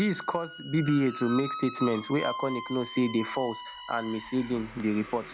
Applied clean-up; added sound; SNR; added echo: none; Squeak; 11 dB; none.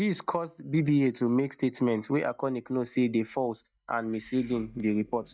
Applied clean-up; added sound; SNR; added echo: neural mask model DeepFilterNet 3.